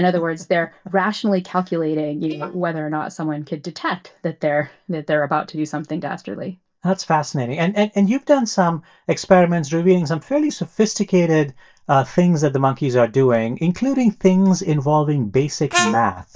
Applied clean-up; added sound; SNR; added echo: neural mask model DeepFilterNet 3.